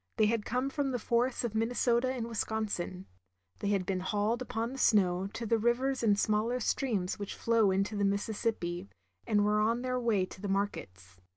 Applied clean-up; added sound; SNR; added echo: none; none; none; none.